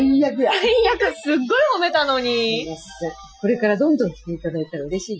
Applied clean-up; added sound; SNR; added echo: classical method Wiener filter.